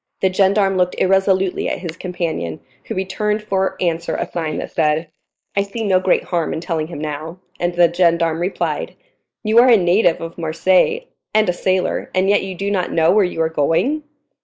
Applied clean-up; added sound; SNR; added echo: neural mask model Resemble Enhance denoiser.